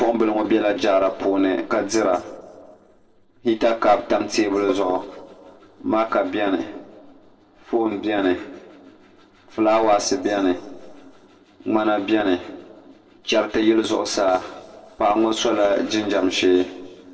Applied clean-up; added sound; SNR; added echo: neural separator model SepFormer DNS4.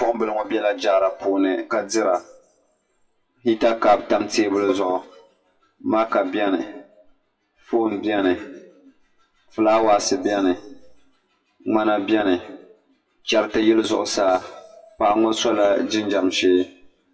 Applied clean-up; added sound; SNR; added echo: classical method WPE with log-MMSE.